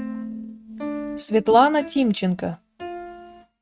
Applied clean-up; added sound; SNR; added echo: neural mask model RNNoise.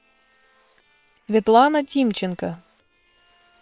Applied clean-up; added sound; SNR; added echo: neural separator model SepFormer WHAM!.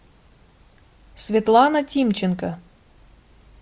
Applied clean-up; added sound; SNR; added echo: none; none; none; none.